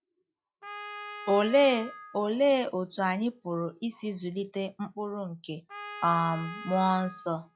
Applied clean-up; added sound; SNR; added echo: classical method log-MMSE.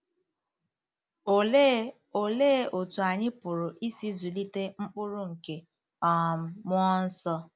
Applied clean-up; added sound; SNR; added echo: none; none; none; none.